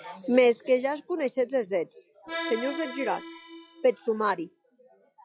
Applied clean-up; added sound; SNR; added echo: classical method log-MMSE.